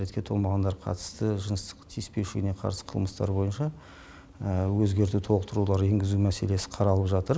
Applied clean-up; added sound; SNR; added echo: none; none; none; none.